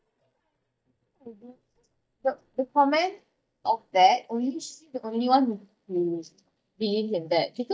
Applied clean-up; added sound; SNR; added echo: neural mask model DeepFilterNet 3.